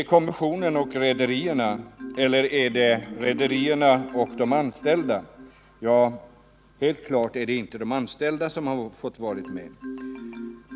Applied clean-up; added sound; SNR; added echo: none; Marimba, xylophone; 14 dB; none.